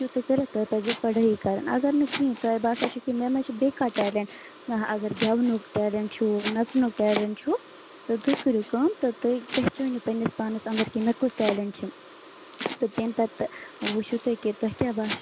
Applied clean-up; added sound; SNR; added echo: none; Domestic sounds, home sounds; 10 dB; none.